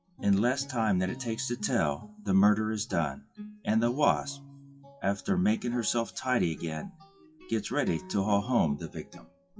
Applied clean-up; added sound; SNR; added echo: classical method WPE with log-MMSE.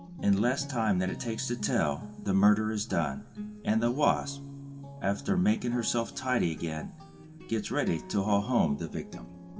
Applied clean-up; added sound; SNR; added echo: none; Guitar; 13 dB; reverberation time 1.9 s.